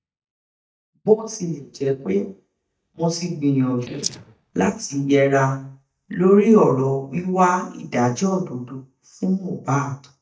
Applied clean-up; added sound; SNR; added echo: neural mask model DeepFilterNet 3.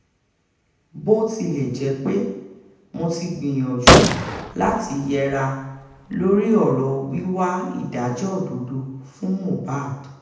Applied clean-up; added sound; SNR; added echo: none; Gunshot, gunfire; -4 dB; reverberation time 0.9 s.